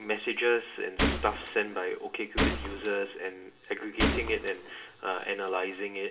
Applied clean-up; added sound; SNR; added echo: none; Gunshot, gunfire; 0 dB; reverberation time 0.7 s.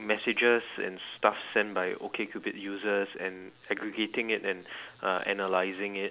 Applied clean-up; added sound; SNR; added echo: none; none; none; none.